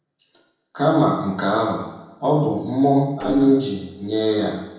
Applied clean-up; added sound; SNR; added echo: neural separator model SepFormer DNS4.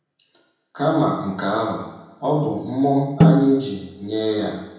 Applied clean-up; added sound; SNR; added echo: none; Snare drum; -3 dB; reverberation time 0.9 s.